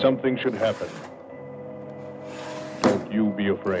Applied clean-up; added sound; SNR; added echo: none; Drawer open or close; 8 dB; none.